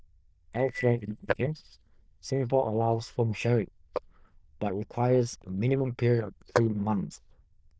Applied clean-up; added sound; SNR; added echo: neural diffusion model UNIVERSE++.